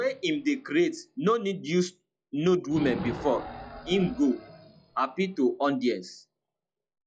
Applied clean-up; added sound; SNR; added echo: classical method log-MMSE.